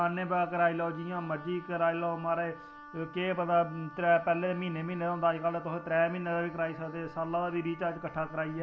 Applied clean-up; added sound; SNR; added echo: none; Wind instrument, woodwind instrument; 17 dB; none.